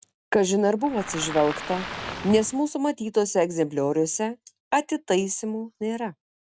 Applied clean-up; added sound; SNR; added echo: none; Waves, surf; 11 dB; none.